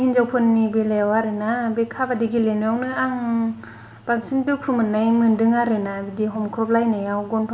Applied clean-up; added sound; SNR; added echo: none; none; none; none.